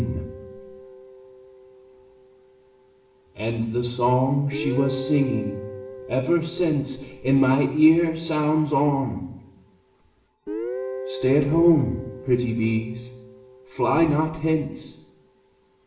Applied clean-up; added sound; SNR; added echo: none; Guitar; 13 dB; reverberation time 0.8 s.